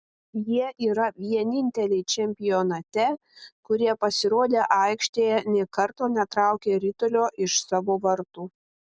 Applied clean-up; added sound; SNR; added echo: none; none; none; none.